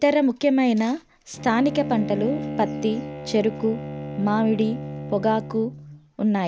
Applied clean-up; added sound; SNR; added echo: none; Bowed string instrument; 10 dB; none.